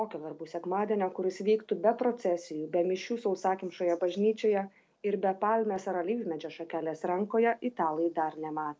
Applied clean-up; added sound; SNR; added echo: none; none; none; none.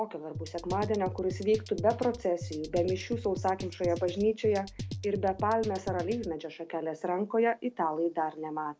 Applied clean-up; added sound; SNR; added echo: none; Drum kit; 9 dB; none.